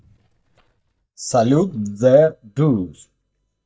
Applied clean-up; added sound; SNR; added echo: neural mask model DeepFilterNet 3.